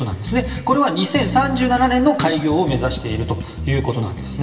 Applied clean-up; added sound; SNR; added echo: none; Bass guitar; 9 dB; reverberation time 2.4 s.